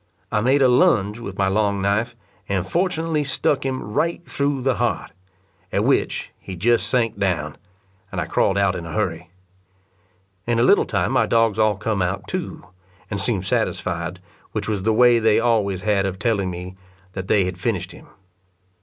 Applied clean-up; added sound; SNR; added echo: none; none; none; none.